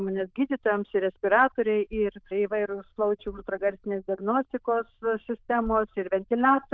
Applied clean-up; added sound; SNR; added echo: neural diffusion model UNIVERSE++.